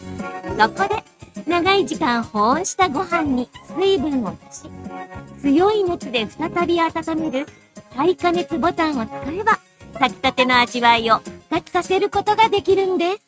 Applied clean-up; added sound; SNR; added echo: neural mask model RNNoise.